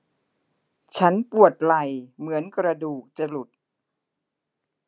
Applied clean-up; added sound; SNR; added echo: none; none; none; none.